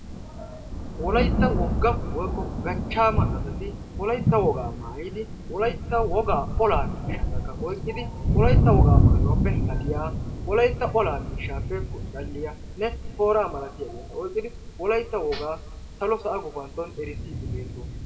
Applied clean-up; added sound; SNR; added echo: none; Thunder; -2 dB; reverberation time 1.3 s.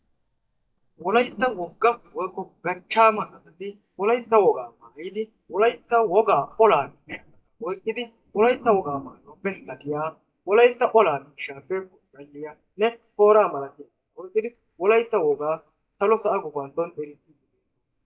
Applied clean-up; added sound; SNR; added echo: neural mask model DeepFilterNet 3.